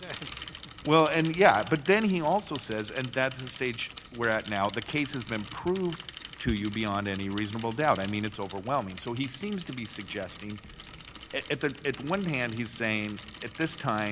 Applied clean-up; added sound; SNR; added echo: none; Mechanisms / Bicycle; 14 dB; none.